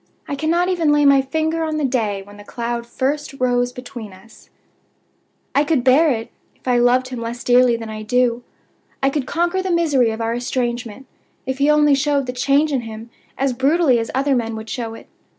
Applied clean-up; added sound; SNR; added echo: none; none; none; none.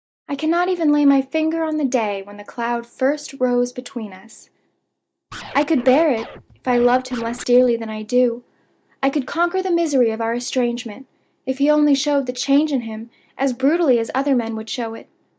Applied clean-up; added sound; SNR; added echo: neural mask model DeepFilterNet 3.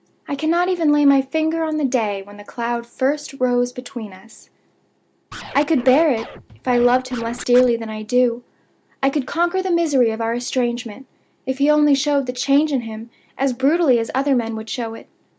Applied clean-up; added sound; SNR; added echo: none; Scratching (performance technique); 16 dB; none.